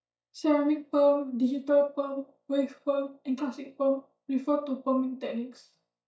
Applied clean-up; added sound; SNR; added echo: neural mask model DeepFilterNet 3.